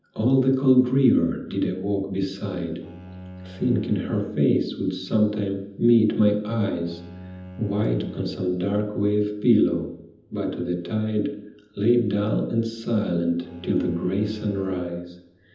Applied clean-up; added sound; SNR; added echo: none; Bowed string instrument; 19 dB; reverberation time 0.8 s.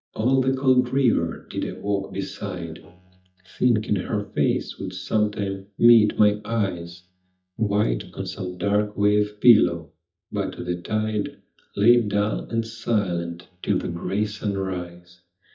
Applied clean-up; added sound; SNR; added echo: neural mask model DeepFilterNet 3.